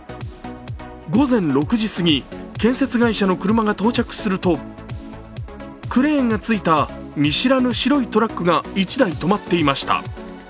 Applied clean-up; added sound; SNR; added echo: none; none; none; none.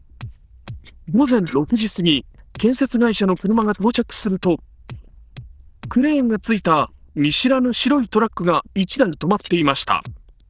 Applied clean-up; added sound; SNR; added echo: neural diffusion model UNIVERSE++.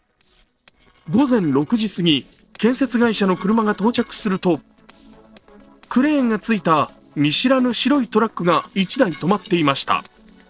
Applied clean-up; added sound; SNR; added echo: neural separator model SepFormer DNS4.